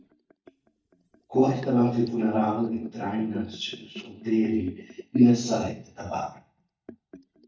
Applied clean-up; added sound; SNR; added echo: neural mask model DeepFilterNet 3.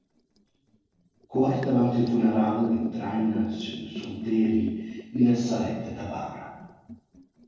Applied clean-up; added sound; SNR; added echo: neural separator model SepFormer DNS4.